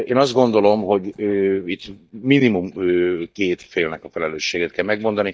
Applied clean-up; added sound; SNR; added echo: neural mask model DeepFilterNet 3.